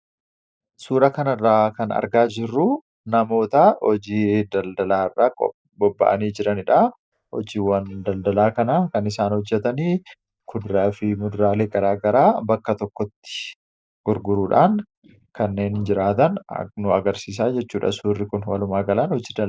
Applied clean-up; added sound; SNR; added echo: neural mask model DeepFilterNet 3.